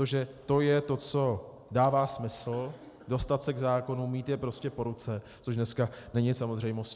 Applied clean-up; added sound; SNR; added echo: none; none; none; none.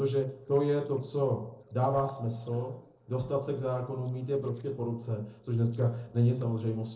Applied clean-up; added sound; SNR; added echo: neural separator model SepFormer DNS4.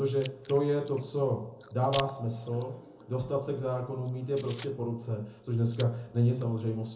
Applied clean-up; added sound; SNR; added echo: none; Chewing, mastication; 20 dB; reverberation time 0.6 s.